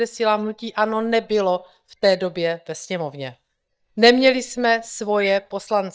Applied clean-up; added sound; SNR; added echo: neural mask model DeepFilterNet 3.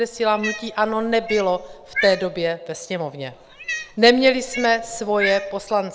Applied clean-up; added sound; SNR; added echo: none; Cat; 11 dB; none.